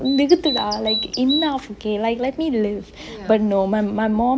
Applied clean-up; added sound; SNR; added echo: none; Bird vocalization, bird call, bird song; 7 dB; none.